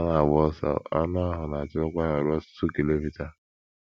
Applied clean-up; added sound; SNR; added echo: none; none; none; none.